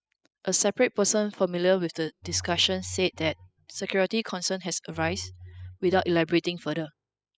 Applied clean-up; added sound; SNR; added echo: classical method spectral subtraction.